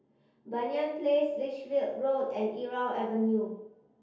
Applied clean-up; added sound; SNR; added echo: none; none; none; reverberation time 2.4 s.